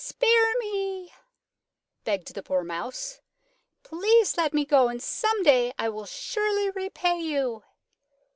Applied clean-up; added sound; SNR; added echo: none; none; none; none.